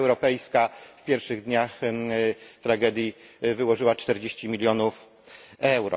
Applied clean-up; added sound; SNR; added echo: none; none; none; none.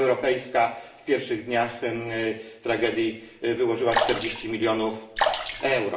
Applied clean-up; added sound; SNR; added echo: none; Sink (filling or washing) / Water / Splash, splatter; 1 dB; reverberation time 0.6 s.